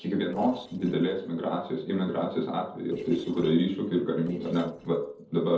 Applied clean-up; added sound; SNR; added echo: neural separator model SepFormer DNS4.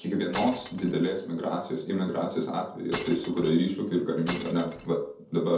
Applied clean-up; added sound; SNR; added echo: none; Glass; 12 dB; reverberation time 0.5 s.